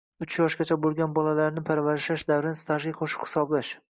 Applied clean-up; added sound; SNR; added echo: neural mask model DeepFilterNet 3.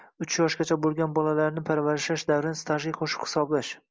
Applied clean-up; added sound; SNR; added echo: none; none; none; none.